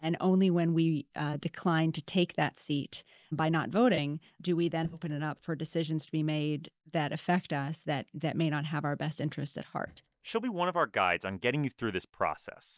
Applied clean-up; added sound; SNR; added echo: neural mask model DeepFilterNet 3.